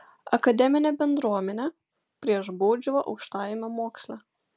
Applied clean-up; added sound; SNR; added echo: none; none; none; none.